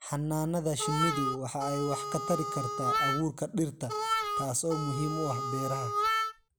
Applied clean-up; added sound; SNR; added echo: none; Harmonica; 0 dB; none.